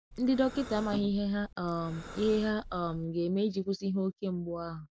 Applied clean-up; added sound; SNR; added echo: none; Breathing; 15 dB; none.